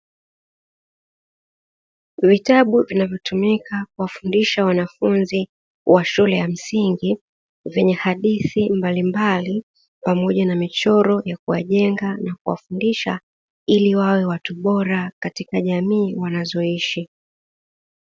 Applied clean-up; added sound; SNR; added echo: none; none; none; none.